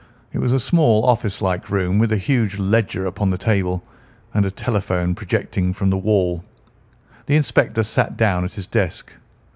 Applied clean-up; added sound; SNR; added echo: none; none; none; none.